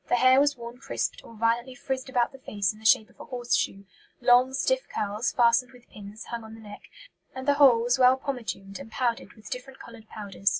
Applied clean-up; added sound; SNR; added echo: none; none; none; none.